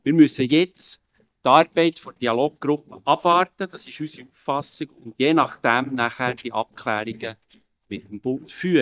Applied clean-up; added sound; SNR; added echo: neural mask model DeepFilterNet 3.